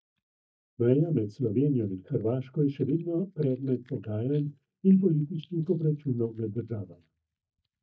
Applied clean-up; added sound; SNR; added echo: neural mask model DeepFilterNet 3.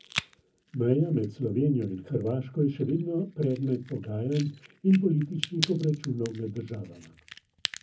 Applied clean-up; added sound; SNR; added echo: none; Crack; 13 dB; reverberation time 0.3 s.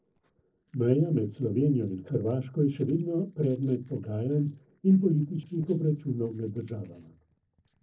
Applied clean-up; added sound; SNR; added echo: neural separator model SepFormer DNS4.